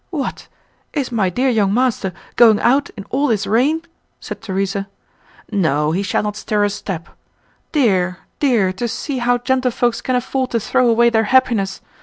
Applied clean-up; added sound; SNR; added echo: none; none; none; none.